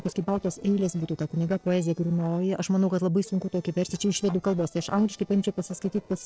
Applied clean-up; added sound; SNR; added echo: neural separator model SepFormer DNS4.